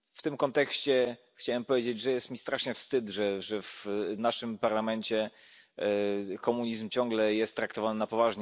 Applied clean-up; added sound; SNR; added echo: none; none; none; none.